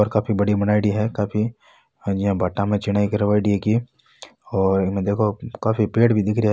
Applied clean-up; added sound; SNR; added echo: none; none; none; none.